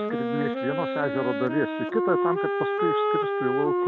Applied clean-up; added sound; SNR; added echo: none; Wind instrument, woodwind instrument; -3 dB; none.